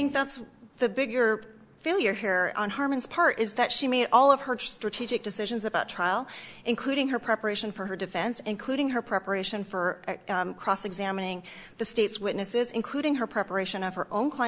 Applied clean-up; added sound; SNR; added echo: none; none; none; none.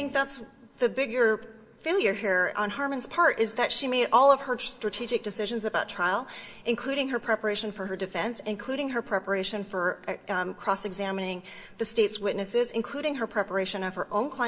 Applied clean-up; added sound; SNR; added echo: none; none; none; reverberation time 1.2 s.